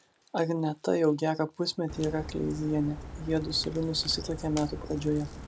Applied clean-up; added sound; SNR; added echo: none; Crack; 11 dB; none.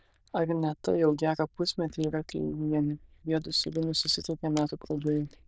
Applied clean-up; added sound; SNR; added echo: neural diffusion model UNIVERSE++.